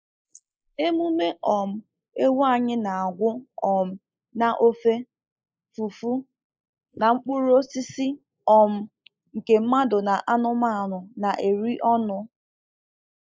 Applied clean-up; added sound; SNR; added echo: neural mask model Resemble Enhance denoiser.